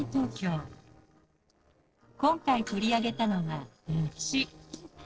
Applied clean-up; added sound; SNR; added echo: neural separator model SepFormer DNS4.